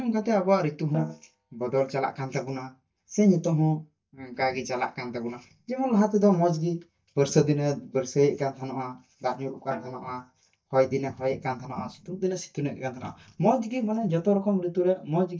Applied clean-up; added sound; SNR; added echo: neural mask model DeepFilterNet 3.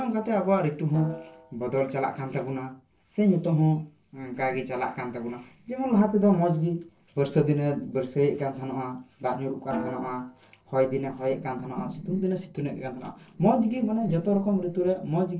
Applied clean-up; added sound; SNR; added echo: neural separator model SepFormer DNS4.